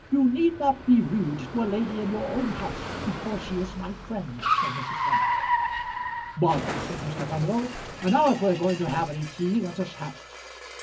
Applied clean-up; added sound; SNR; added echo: none; Car; 5 dB; reverberation time 0.3 s.